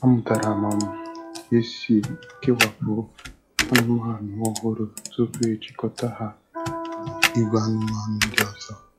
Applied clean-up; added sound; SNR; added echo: classical method log-MMSE.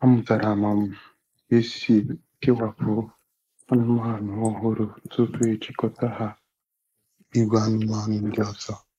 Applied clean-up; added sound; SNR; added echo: neural mask model Resemble Enhance denoiser.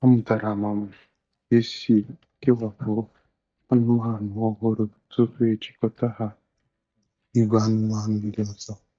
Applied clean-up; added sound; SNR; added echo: neural mask model DeepFilterNet 3.